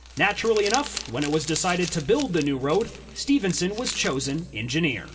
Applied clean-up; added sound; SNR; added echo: none; Crumpling, crinkling; 13 dB; reverberation time 1.4 s.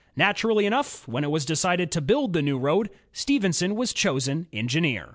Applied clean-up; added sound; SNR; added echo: none; none; none; none.